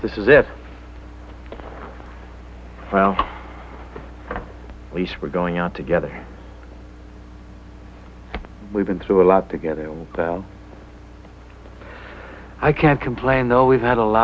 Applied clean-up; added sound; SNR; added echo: none; none; none; none.